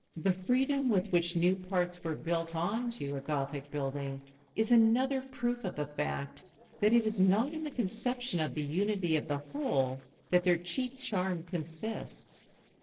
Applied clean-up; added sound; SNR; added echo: neural separator model SepFormer DNS4.